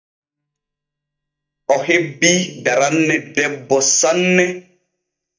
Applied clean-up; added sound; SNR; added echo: neural mask model DeepFilterNet 3.